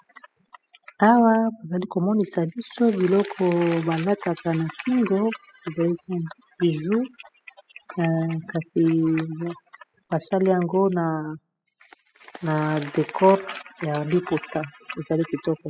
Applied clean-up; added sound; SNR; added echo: classical method spectral subtraction.